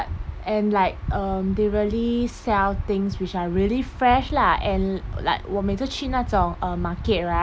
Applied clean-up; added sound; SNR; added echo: none; none; none; none.